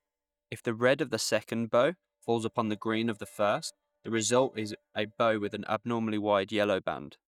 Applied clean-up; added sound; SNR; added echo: neural mask model DeepFilterNet 3.